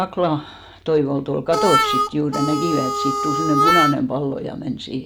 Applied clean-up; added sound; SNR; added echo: none; Harmonica; -2 dB; none.